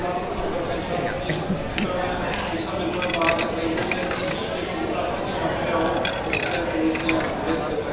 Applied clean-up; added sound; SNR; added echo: none; Coin (dropping); -1 dB; reverberation time 1.1 s.